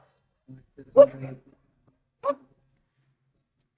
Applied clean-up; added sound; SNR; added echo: neural mask model DeepFilterNet 3.